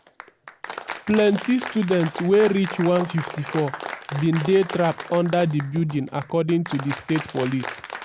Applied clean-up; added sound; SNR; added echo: none; Applause; 12 dB; none.